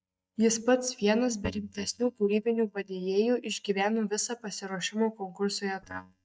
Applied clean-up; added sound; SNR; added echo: neural mask model DeepFilterNet 3.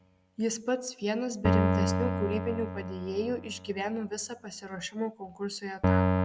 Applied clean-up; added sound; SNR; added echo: none; Keyboard (musical); -3 dB; none.